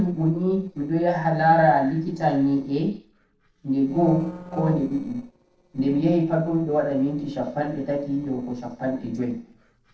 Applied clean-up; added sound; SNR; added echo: neural separator model SepFormer DNS4.